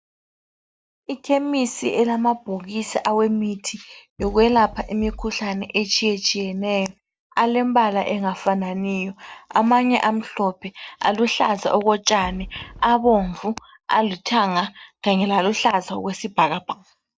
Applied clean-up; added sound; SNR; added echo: neural mask model DeepFilterNet 3.